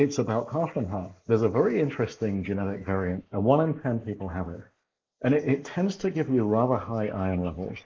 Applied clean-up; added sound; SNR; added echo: neural mask model Resemble Enhance denoiser.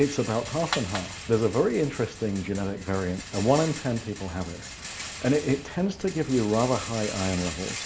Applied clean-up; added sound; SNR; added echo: none; Rattle; 11 dB; none.